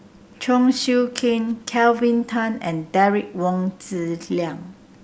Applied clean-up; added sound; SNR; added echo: none; none; none; none.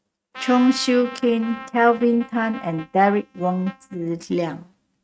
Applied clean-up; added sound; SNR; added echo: neural mask model RNNoise.